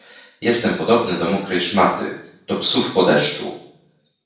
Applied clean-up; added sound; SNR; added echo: none; none; none; reverberation time 0.6 s.